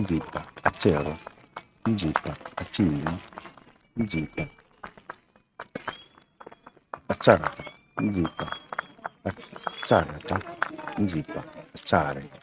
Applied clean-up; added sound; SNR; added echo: neural mask model RNNoise.